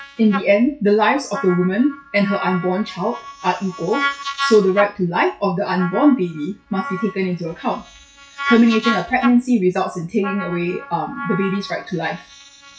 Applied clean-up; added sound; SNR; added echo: classical method WPE with log-MMSE.